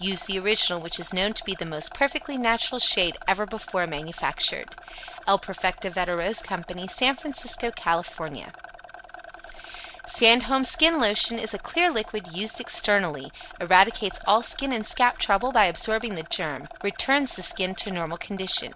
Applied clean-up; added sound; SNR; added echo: none; Rattle; 19 dB; none.